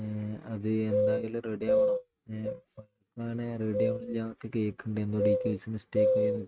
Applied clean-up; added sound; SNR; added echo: neural mask model RNNoise.